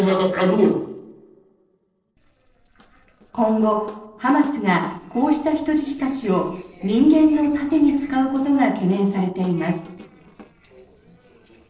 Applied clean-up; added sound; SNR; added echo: neural separator model SepFormer DNS4.